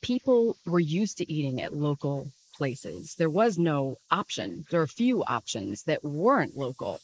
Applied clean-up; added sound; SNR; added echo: neural mask model Resemble Enhance denoiser.